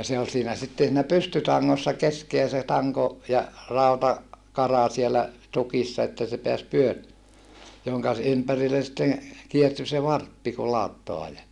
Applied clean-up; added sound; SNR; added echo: none; none; none; none.